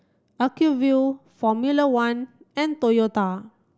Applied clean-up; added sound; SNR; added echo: none; none; none; none.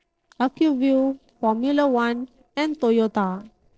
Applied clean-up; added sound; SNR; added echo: neural separator model SepFormer DNS4.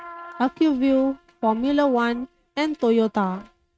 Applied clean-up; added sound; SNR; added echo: neural mask model RNNoise.